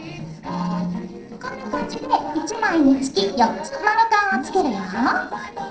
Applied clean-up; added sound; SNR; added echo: neural separator model SepFormer DNS4.